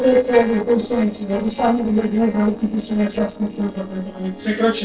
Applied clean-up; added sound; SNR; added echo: neural separator model SepFormer DNS4.